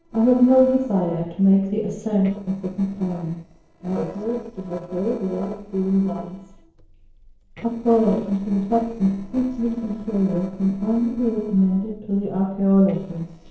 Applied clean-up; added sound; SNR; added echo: neural separator model SepFormer DNS4.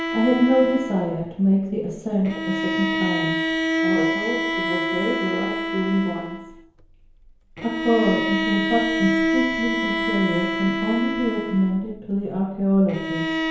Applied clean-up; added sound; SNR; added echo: none; Bowed string instrument; 2 dB; reverberation time 1.0 s.